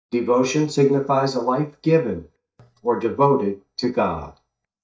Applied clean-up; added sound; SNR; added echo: neural mask model DeepFilterNet 3.